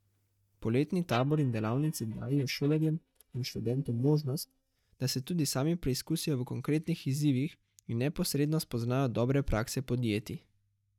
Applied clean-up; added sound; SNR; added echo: neural mask model DeepFilterNet 3.